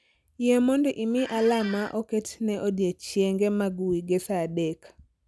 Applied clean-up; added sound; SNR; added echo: none; Squeak; 14 dB; none.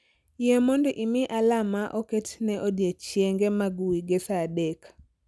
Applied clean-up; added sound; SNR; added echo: none; none; none; none.